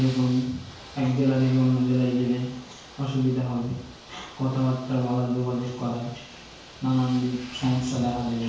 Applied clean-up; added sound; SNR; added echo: none; Ocean / Boat, Water vehicle; 20 dB; reverberation time 0.6 s.